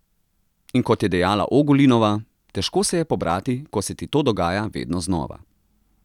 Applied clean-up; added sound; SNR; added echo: none; none; none; none.